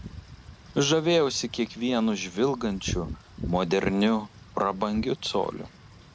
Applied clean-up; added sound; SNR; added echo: none; Wind / Rain; 13 dB; none.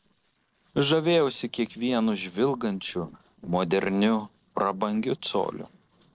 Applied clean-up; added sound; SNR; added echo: neural separator model SepFormer DNS4.